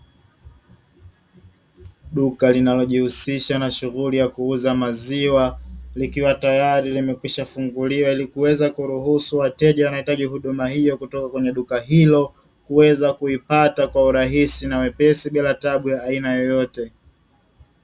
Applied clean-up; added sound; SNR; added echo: none; none; none; none.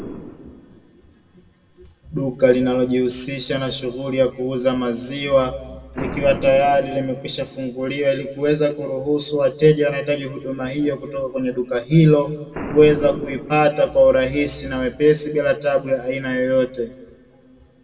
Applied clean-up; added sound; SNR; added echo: none; Boom; 18 dB; reverberation time 1.4 s.